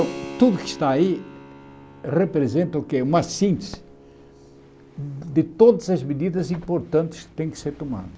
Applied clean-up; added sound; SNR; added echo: none; Keyboard (musical); 19 dB; none.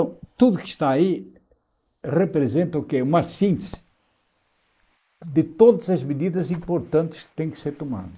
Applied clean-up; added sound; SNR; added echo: neural mask model Resemble Enhance denoiser.